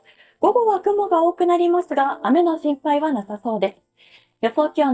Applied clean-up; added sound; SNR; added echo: neural mask model DeepFilterNet 3.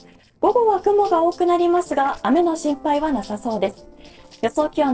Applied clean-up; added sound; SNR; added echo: neural separator model SepFormer DNS4.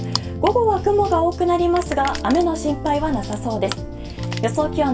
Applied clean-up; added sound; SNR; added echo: none; Crushing; 16 dB; reverberation time 0.2 s.